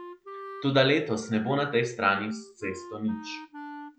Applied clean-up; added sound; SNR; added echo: none; Wind instrument, woodwind instrument; 16 dB; none.